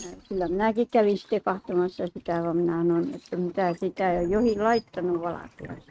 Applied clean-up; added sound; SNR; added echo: neural mask model RNNoise.